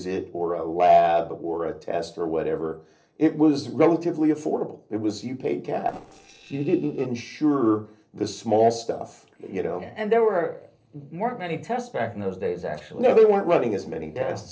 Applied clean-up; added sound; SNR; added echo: neural separator model SepFormer DNS4.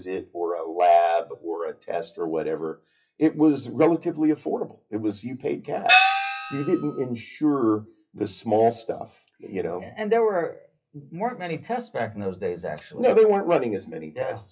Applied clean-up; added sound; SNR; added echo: classical method WPE with log-MMSE.